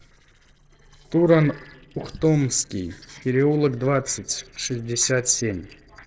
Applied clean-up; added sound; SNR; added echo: neural separator model SepFormer DNS4.